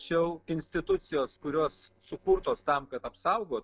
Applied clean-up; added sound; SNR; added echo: neural separator model SepFormer DNS4.